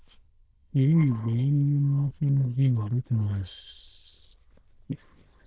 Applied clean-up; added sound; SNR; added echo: neural diffusion model UNIVERSE++.